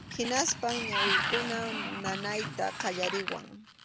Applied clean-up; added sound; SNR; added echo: none; Sliding door; 0 dB; none.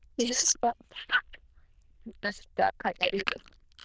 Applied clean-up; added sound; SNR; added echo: neural diffusion model UNIVERSE++.